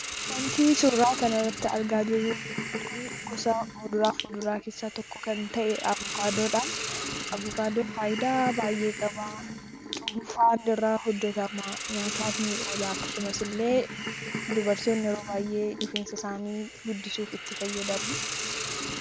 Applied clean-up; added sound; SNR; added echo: none; Hiss; 6 dB; none.